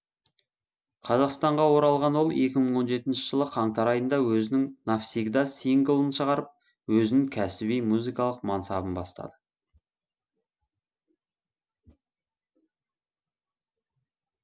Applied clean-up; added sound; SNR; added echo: none; none; none; none.